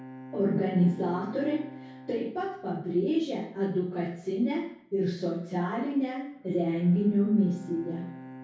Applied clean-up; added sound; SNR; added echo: none; Bowed string instrument; 18 dB; reverberation time 0.6 s.